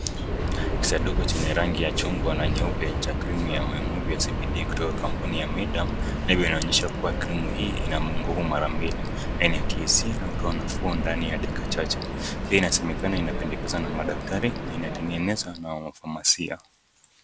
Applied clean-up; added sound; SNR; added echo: none; Subway, metro, underground; -1 dB; none.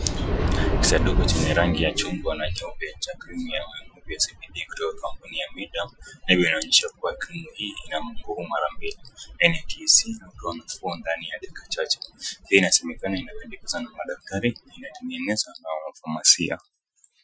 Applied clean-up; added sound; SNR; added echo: classical method Wiener filter.